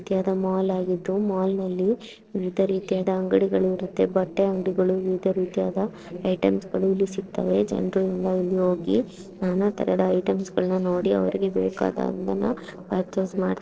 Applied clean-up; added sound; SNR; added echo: neural separator model SepFormer DNS4.